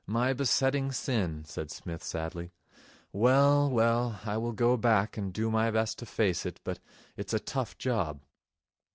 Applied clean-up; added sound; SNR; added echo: none; none; none; none.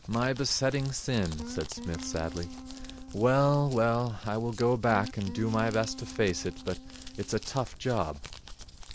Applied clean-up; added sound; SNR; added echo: none; Crumpling, crinkling + Guitar; 12 dB; none.